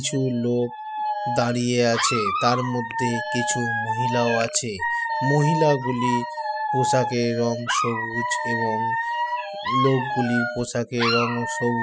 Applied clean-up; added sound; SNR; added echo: classical method spectral subtraction.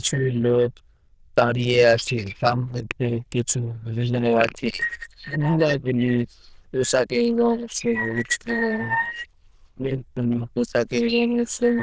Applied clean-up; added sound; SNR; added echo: neural diffusion model UNIVERSE++.